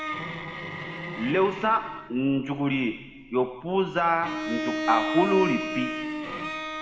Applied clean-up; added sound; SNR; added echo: none; Bowed string instrument; 6 dB; reverberation time 1.4 s.